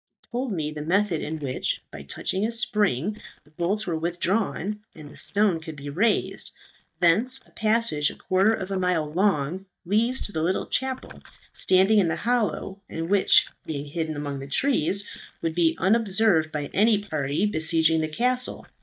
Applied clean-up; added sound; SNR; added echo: neural mask model DeepFilterNet 3.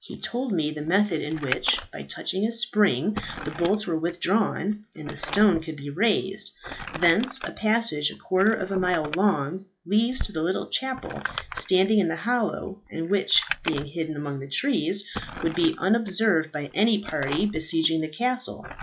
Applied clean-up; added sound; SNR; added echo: classical method log-MMSE.